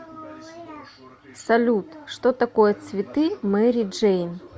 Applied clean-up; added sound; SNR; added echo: none; none; none; none.